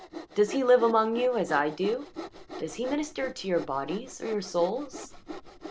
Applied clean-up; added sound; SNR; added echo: none; Sawing; 13 dB; none.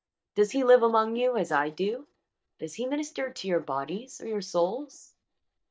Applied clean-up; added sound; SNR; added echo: neural mask model DeepFilterNet 3.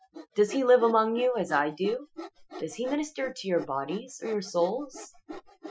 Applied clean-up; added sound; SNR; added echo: classical method Wiener filter.